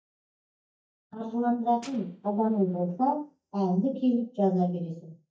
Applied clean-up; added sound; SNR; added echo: neural mask model DeepFilterNet 3.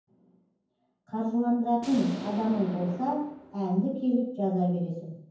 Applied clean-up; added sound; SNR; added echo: none; Explosion; 14 dB; reverberation time 0.9 s.